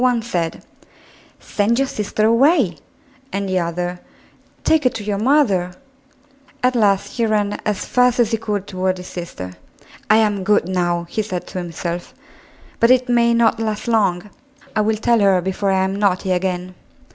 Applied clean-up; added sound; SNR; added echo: none; none; none; none.